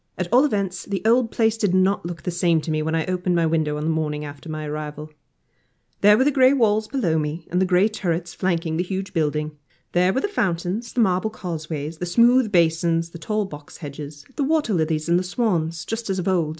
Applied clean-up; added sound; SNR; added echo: none; none; none; none.